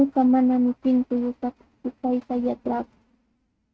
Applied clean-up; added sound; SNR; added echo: neural mask model RNNoise.